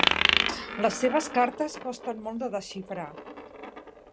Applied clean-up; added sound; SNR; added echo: none; Coin (dropping); 0 dB; none.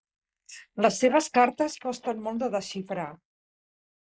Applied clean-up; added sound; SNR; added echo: neural mask model Resemble Enhance denoiser.